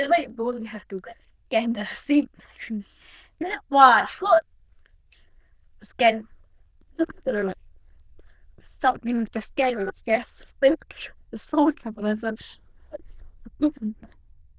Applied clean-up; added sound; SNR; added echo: neural diffusion model UNIVERSE++.